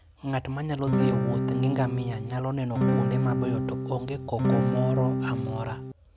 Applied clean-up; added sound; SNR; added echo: none; Acoustic guitar / Strum; -4 dB; none.